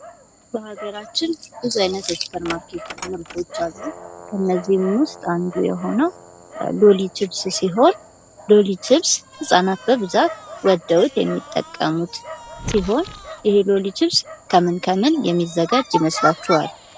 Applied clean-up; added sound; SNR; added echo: none; Dog; 17 dB; none.